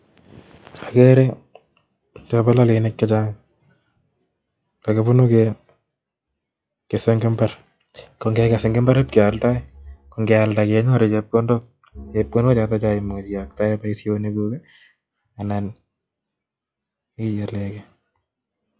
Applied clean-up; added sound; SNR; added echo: classical method log-MMSE.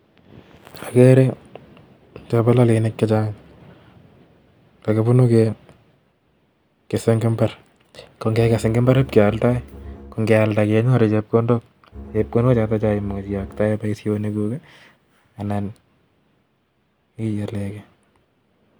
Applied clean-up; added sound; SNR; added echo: none; Bowed string instrument; 16 dB; none.